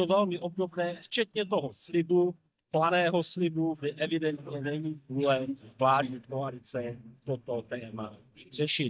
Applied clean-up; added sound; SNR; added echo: neural mask model DeepFilterNet 3.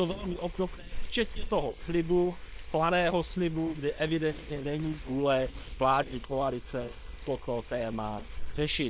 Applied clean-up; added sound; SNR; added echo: neural separator model SepFormer WHAM!.